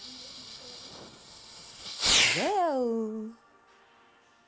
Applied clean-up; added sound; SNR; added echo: none; Fireworks; -2 dB; none.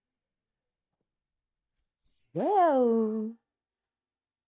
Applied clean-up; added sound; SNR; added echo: neural mask model DeepFilterNet 3.